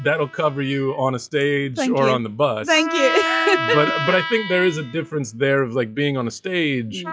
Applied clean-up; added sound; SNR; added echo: classical method log-MMSE.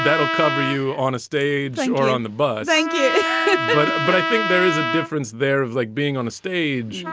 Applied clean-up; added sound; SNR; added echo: none; Trumpet; 5 dB; none.